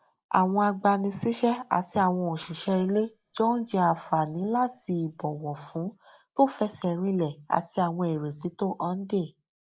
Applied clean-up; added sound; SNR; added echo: neural mask model Resemble Enhance denoiser.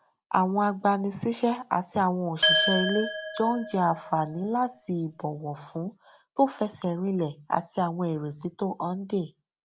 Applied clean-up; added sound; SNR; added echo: none; Glass; 2 dB; none.